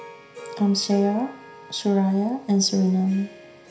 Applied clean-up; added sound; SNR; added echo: none; Harp; 20 dB; reverberation time 0.5 s.